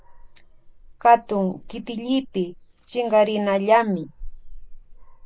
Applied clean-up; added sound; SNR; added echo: none; Dog; 17 dB; none.